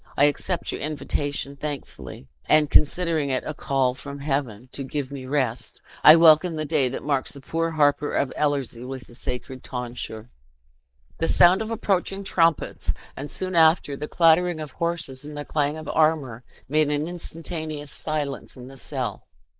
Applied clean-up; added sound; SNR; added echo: neural mask model Resemble Enhance denoiser.